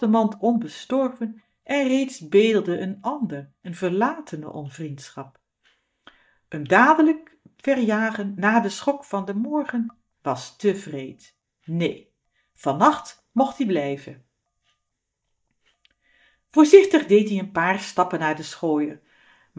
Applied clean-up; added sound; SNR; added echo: neural mask model DeepFilterNet 3.